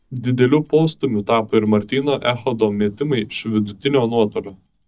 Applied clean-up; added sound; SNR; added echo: neural mask model DeepFilterNet 3.